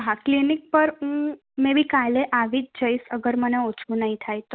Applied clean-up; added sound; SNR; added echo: none; none; none; none.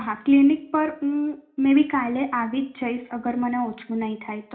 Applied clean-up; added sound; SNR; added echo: none; none; none; reverberation time 0.4 s.